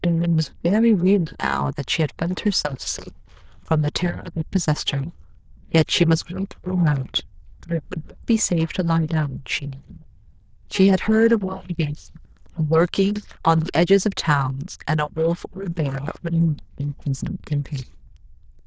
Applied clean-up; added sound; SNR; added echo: neural diffusion model UNIVERSE++.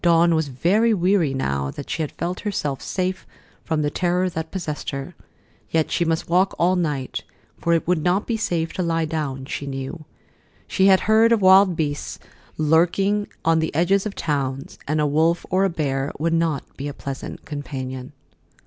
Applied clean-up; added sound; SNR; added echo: none; none; none; none.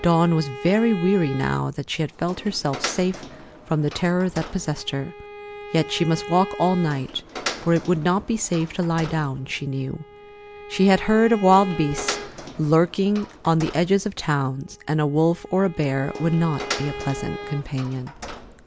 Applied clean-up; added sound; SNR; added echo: none; Bowed string instrument + Door; 13 dB; none.